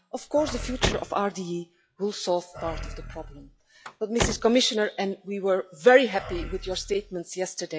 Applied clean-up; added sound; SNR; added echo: classical method log-MMSE.